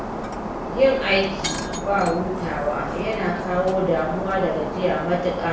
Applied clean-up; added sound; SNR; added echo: none; Shatter; 5 dB; reverberation time 0.6 s.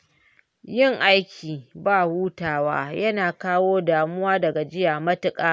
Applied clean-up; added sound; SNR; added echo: none; none; none; none.